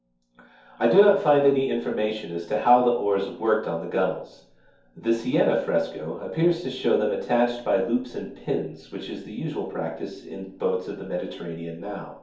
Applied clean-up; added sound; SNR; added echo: none; none; none; reverberation time 0.6 s.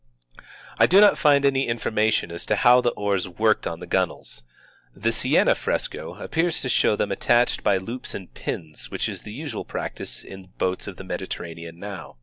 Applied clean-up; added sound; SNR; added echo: none; none; none; none.